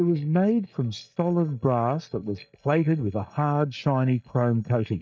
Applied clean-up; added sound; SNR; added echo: neural mask model DeepFilterNet 3.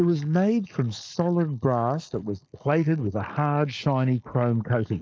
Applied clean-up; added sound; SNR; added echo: neural mask model Resemble Enhance denoiser.